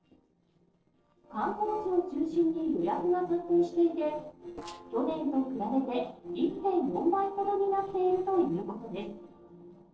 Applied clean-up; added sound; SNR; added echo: neural separator model SepFormer DNS4.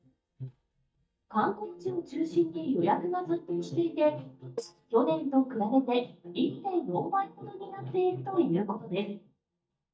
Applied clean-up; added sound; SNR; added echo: neural mask model DeepFilterNet 3.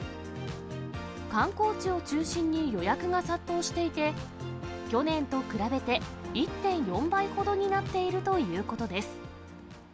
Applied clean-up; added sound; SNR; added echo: none; none; none; none.